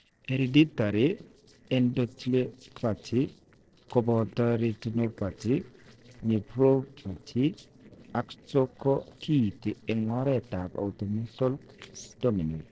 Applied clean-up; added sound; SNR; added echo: neural separator model SepFormer DNS4.